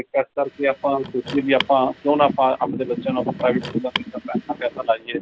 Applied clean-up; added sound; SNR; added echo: none; Car; 14 dB; none.